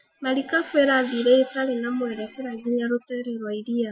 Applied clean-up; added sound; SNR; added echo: classical method Wiener filter.